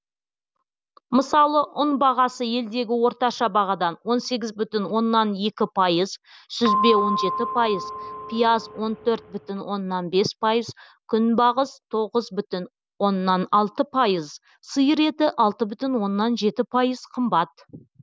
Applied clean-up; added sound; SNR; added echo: none; Percussion; 4 dB; none.